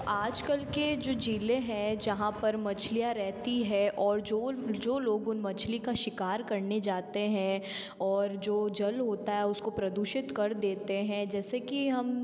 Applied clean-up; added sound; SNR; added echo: none; none; none; none.